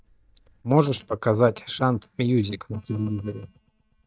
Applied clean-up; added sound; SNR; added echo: neural mask model DeepFilterNet 3.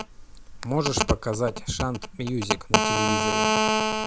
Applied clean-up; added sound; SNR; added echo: none; Telephone; -3 dB; none.